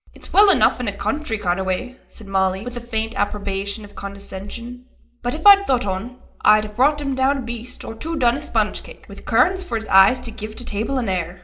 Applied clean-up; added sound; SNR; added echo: none; none; none; reverberation time 0.4 s.